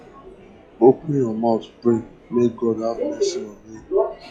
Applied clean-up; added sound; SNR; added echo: classical method log-MMSE.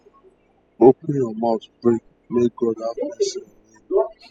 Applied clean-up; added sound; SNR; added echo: classical method spectral subtraction.